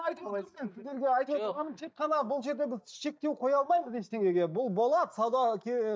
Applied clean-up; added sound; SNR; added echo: neural mask model DeepFilterNet 3.